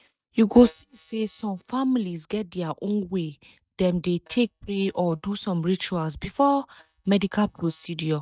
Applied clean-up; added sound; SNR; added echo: neural mask model DeepFilterNet 3.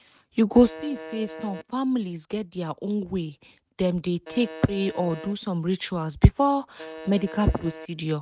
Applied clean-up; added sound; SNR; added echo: neural mask model RNNoise.